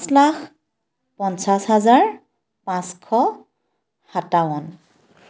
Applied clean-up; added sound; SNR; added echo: none; none; none; none.